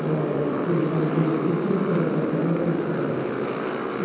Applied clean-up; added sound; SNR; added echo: none; Motorcycle; 2 dB; reverberation time 2.0 s.